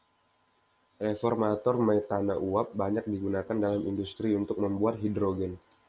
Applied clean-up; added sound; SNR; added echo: none; none; none; none.